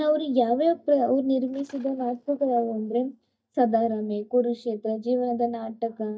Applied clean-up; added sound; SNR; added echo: neural mask model DeepFilterNet 3.